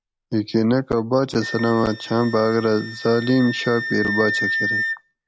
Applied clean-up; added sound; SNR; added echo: none; Wind instrument, woodwind instrument; 8 dB; none.